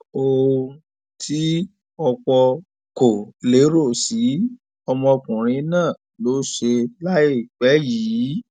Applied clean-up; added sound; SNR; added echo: none; none; none; none.